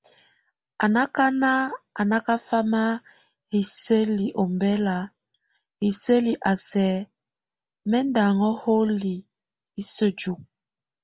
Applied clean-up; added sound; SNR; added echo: none; none; none; none.